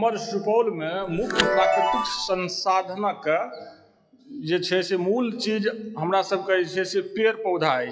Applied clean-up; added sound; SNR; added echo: classical method WPE with log-MMSE.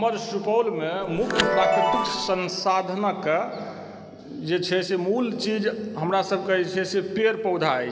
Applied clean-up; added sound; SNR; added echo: none; Chime; 3 dB; reverberation time 1.1 s.